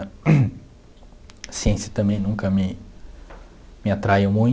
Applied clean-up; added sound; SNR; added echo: none; none; none; none.